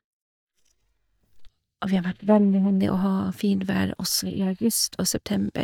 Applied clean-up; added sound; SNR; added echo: neural mask model DeepFilterNet 3.